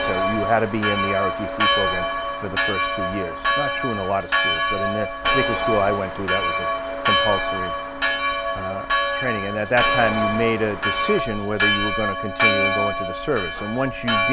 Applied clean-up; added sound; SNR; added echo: none; Church bell; -3 dB; none.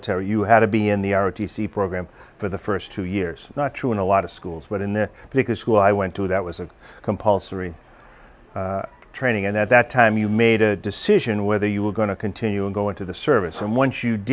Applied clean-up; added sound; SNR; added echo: none; none; none; none.